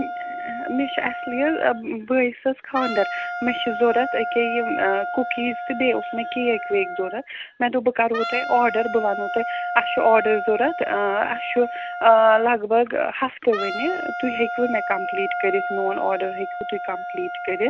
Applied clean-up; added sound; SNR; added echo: none; Wind instrument, woodwind instrument; 7 dB; none.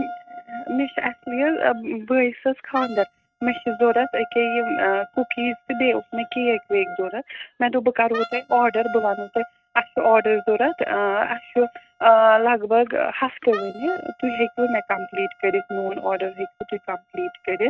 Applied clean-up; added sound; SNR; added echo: neural mask model RNNoise.